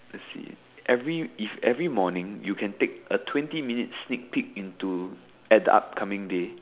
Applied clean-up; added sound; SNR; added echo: none; none; none; none.